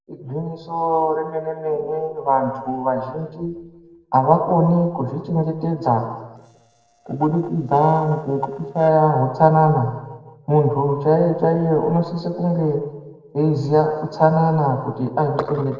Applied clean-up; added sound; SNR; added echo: neural separator model SepFormer DNS4.